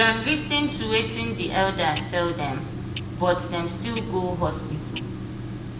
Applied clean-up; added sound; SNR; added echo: none; Clock; 5 dB; reverberation time 0.7 s.